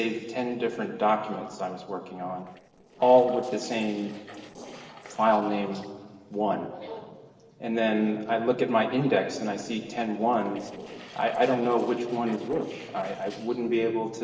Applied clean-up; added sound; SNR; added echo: neural separator model SepFormer DNS4.